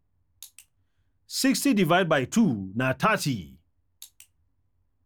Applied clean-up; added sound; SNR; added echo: none; none; none; none.